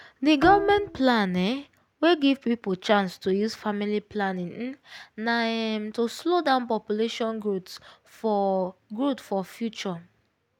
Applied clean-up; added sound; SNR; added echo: none; Bowed string instrument; 9 dB; none.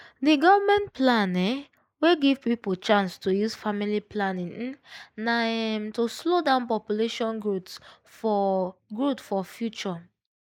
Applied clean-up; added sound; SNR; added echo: neural mask model Resemble Enhance denoiser.